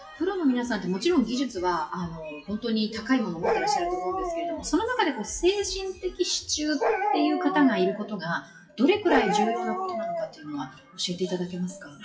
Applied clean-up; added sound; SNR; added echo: classical method WPE with log-MMSE.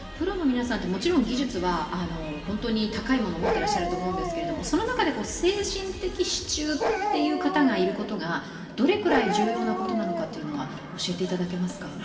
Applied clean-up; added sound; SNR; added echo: none; Bark; 3 dB; reverberation time 2.2 s.